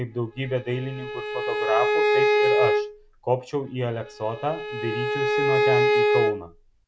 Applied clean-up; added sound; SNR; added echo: none; Bowed string instrument; -5 dB; none.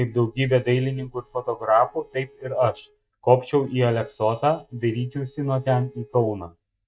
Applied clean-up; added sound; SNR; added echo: neural mask model DeepFilterNet 3.